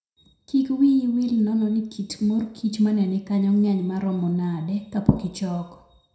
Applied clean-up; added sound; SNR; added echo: none; none; none; reverberation time 0.6 s.